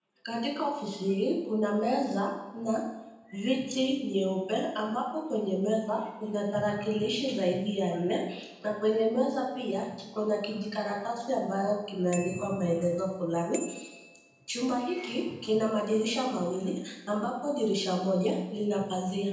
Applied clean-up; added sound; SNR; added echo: none; Bicycle bell; 17 dB; reverberation time 0.8 s.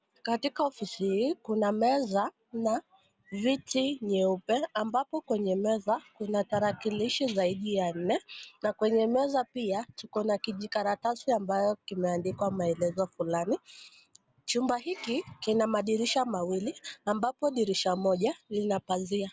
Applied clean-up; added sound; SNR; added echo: none; none; none; none.